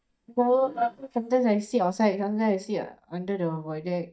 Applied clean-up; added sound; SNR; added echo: neural mask model DeepFilterNet 3.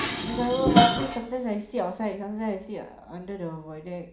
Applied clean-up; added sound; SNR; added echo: none; Dishes, pots, and pans; -3 dB; reverberation time 0.5 s.